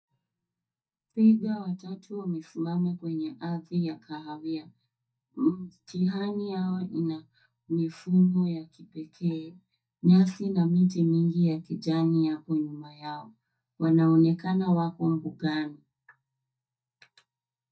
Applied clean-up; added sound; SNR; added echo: neural mask model DeepFilterNet 3.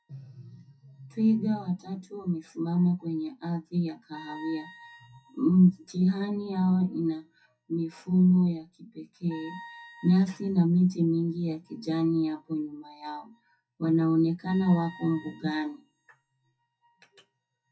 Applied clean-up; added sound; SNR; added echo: classical method WPE with log-MMSE.